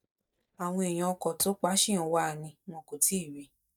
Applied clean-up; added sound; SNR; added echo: neural mask model DeepFilterNet 3.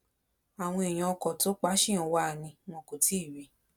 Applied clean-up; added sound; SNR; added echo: none; none; none; none.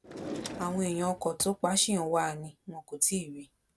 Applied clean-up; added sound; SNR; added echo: none; Drawer open or close; 11 dB; none.